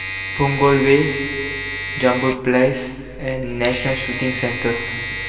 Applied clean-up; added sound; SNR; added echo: none; Domestic sounds, home sounds; 8 dB; reverberation time 2.3 s.